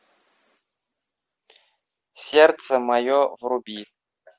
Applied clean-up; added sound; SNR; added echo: none; none; none; none.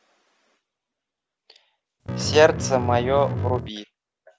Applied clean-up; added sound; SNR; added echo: none; Bass guitar; 2 dB; none.